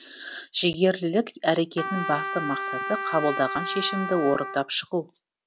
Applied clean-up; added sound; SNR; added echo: none; Trumpet; 7 dB; none.